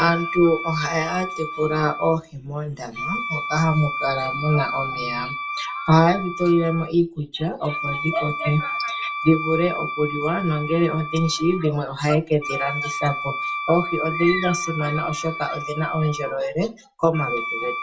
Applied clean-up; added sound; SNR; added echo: none; Wind instrument, woodwind instrument; 7 dB; reverberation time 0.2 s.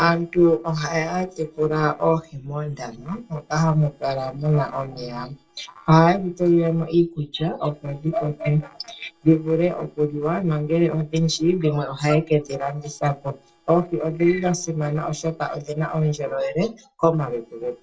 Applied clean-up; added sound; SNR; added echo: neural separator model SepFormer DNS4.